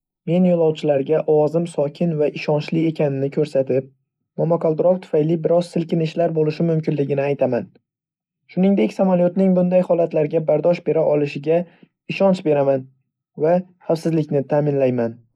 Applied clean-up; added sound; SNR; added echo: neural mask model Resemble Enhance denoiser.